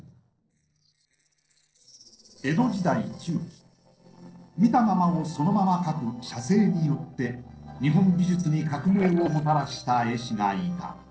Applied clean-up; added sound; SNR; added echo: neural separator model SepFormer DNS4.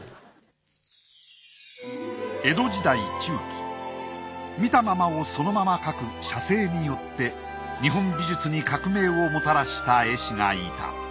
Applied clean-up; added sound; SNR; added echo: none; none; none; none.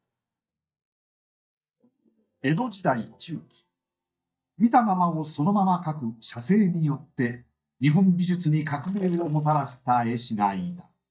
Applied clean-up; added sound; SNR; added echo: neural mask model DeepFilterNet 3.